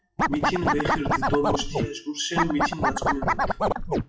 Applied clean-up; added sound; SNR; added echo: classical method WPE with log-MMSE.